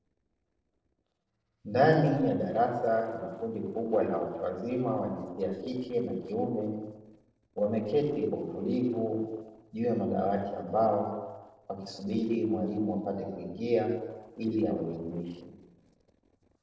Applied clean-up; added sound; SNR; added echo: neural separator model SepFormer DNS4.